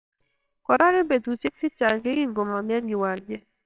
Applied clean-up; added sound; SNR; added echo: neural separator model SepFormer WHAMR!.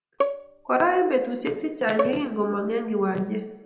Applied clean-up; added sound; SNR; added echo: none; Bowed string instrument; 7 dB; reverberation time 0.8 s.